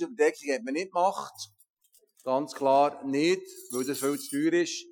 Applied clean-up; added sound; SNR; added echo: classical method Wiener filter.